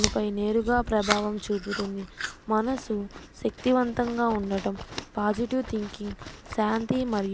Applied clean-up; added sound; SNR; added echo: none; Chewing, mastication; 9 dB; none.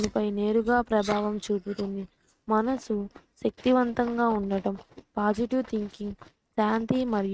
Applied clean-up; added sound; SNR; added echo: neural mask model RNNoise.